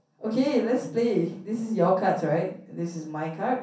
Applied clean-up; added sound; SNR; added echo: none; none; none; reverberation time 0.6 s.